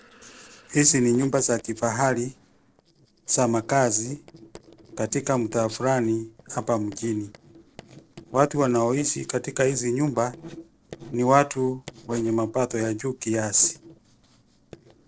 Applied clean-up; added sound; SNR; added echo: neural separator model SepFormer DNS4.